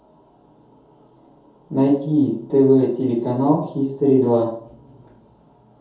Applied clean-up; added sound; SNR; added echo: none; none; none; reverberation time 0.6 s.